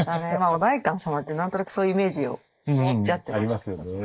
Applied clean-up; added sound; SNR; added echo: neural mask model Resemble Enhance denoiser.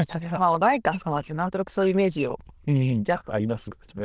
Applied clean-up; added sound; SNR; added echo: neural diffusion model UNIVERSE++.